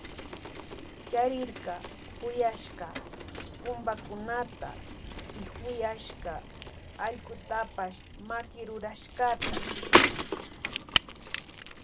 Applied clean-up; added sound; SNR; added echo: none; Bicycle; -3 dB; none.